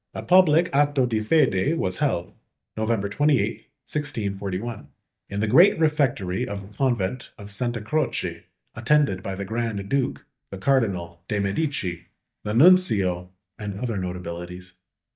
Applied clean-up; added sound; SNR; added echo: neural mask model DeepFilterNet 3.